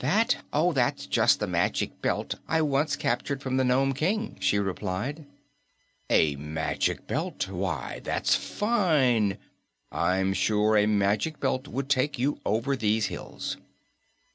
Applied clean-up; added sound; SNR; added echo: none; none; none; none.